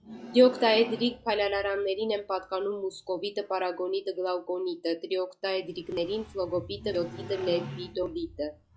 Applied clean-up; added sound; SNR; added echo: classical method log-MMSE.